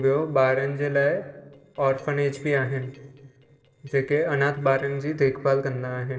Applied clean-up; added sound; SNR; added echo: neural separator model SepFormer DNS4.